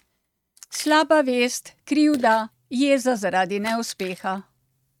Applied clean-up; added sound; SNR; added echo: neural mask model RNNoise.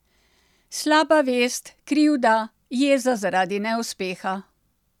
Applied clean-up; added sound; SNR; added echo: none; none; none; none.